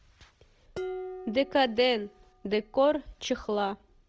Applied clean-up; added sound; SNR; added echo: none; Dishes, pots, and pans; 14 dB; none.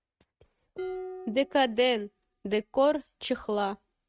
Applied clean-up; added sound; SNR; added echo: neural mask model RNNoise.